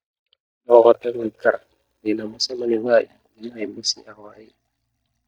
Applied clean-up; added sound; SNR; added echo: neural mask model DeepFilterNet 3.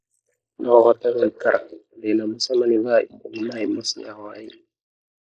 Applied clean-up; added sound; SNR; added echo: neural mask model Resemble Enhance denoiser.